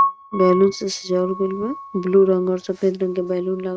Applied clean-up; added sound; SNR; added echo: neural mask model RNNoise.